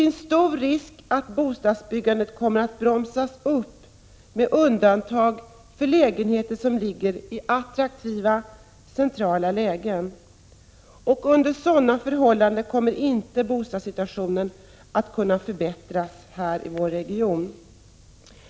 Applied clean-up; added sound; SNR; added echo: none; none; none; none.